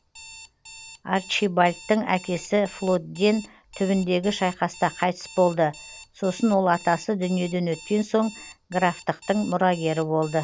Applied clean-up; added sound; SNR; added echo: none; Alarm; 20 dB; none.